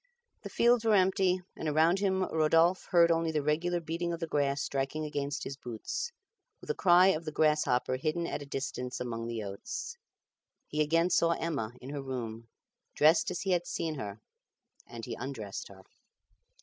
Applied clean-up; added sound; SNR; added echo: none; none; none; none.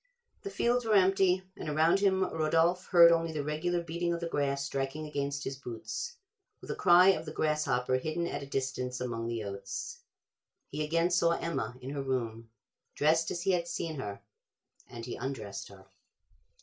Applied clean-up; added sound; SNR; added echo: none; none; none; reverberation time 0.2 s.